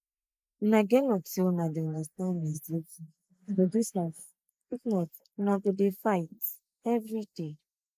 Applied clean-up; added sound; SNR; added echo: neural mask model Resemble Enhance denoiser.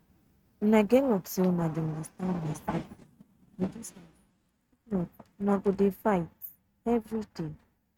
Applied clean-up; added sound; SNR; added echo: neural mask model RNNoise.